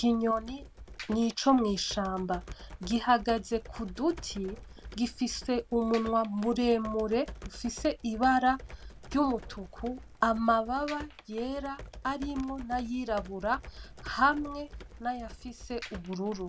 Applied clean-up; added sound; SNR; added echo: none; Computer keyboard; 15 dB; none.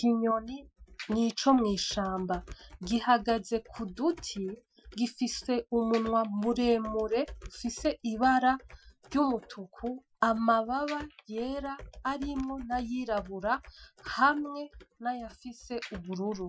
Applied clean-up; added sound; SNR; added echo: classical method Wiener filter.